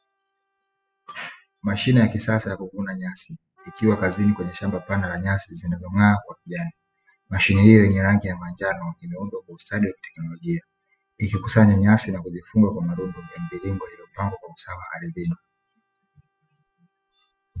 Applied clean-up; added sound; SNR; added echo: classical method spectral subtraction.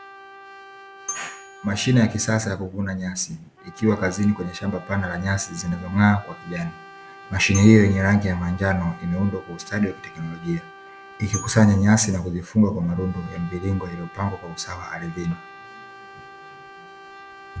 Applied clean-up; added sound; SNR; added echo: none; Brass instrument + Glockenspiel; 18 dB; none.